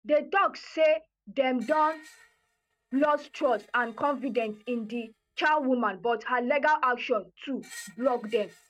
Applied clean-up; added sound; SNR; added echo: neural mask model RNNoise.